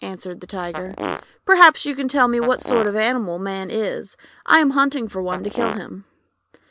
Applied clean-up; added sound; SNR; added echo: none; Fart; 11 dB; none.